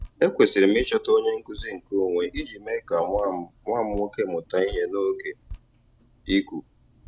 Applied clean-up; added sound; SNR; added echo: none; Drip; 18 dB; none.